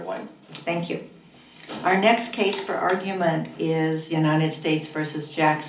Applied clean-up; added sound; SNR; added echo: none; none; none; reverberation time 0.4 s.